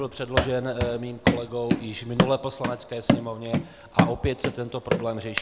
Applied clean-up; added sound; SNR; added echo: none; Run; -2 dB; none.